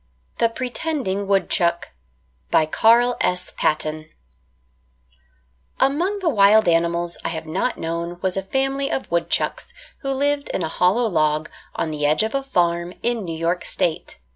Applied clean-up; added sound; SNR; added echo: none; none; none; none.